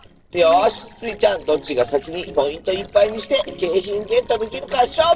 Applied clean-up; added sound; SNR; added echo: neural separator model SepFormer DNS4.